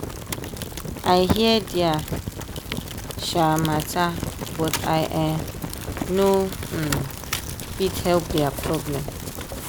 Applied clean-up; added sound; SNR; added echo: none; Fire; 5 dB; none.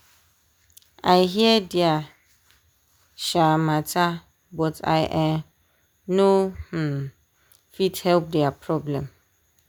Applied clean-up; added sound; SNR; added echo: none; none; none; none.